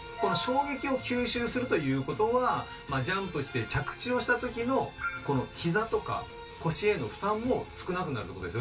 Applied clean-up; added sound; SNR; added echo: none; none; none; reverberation time 0.2 s.